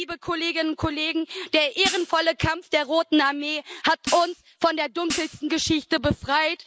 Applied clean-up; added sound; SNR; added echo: none; Hi-hat; 11 dB; none.